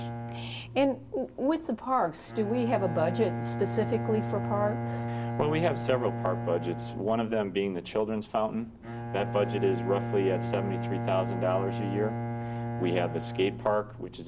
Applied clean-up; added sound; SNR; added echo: none; Bowed string instrument; 4 dB; none.